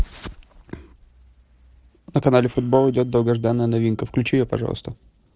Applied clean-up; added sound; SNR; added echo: neural separator model SepFormer DNS4.